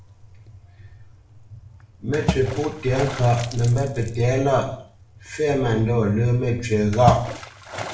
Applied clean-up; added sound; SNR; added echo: none; Water / Splash, splatter; 11 dB; reverberation time 0.5 s.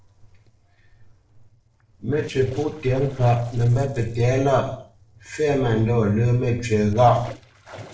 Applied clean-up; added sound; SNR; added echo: neural separator model SepFormer DNS4.